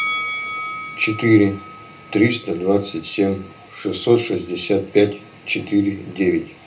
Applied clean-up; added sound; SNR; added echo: none; Bell; 14 dB; reverberation time 0.3 s.